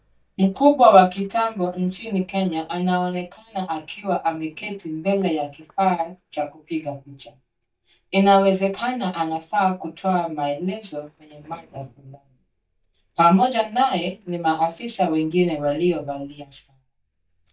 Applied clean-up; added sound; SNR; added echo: neural mask model DeepFilterNet 3.